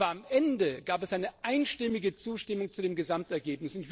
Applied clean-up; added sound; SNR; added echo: neural separator model SepFormer DNS4.